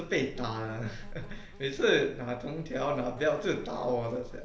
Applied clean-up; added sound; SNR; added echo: none; Insect; 13 dB; none.